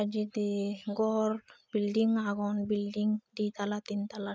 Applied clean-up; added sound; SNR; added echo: neural mask model Resemble Enhance denoiser.